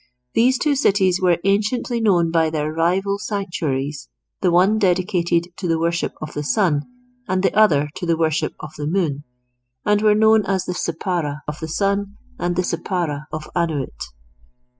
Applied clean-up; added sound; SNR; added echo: classical method spectral subtraction.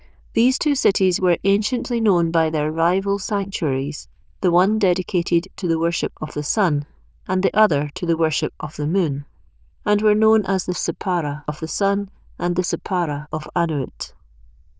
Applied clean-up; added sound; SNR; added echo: neural diffusion model UNIVERSE++.